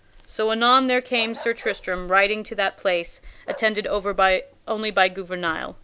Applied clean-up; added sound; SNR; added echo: none; Bark; 19 dB; none.